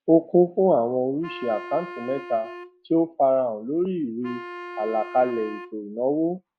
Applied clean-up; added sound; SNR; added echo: neural mask model RNNoise.